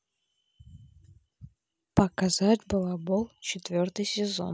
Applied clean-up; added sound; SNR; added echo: none; none; none; none.